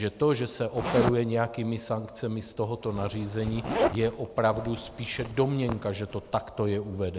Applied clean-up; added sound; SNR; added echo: none; Zipper (clothing); 7 dB; none.